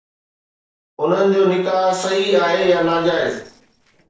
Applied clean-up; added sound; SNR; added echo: neural separator model SepFormer DNS4.